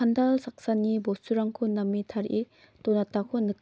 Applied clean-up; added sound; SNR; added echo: none; none; none; none.